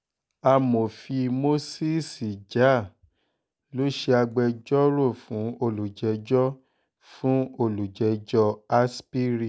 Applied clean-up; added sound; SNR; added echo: none; none; none; none.